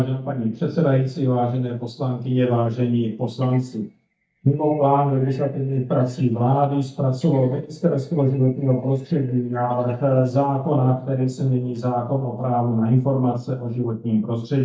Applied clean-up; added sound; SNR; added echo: neural mask model DeepFilterNet 3.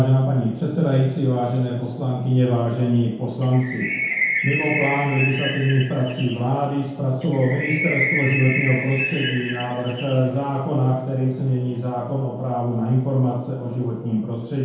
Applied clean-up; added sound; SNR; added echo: none; Bird; 5 dB; reverberation time 0.8 s.